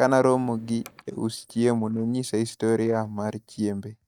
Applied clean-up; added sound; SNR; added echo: neural mask model DeepFilterNet 3.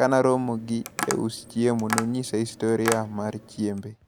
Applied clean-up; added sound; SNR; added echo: none; Tap; 10 dB; none.